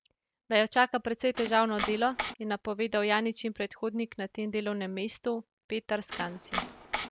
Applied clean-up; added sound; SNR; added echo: none; Domestic sounds, home sounds; 6 dB; none.